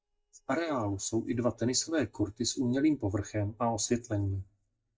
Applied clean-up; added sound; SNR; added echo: neural mask model DeepFilterNet 3.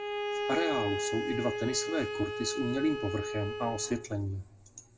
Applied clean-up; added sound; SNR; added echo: none; Bowed string instrument; 2 dB; reverberation time 0.2 s.